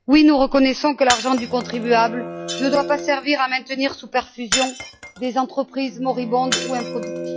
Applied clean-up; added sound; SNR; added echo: classical method log-MMSE.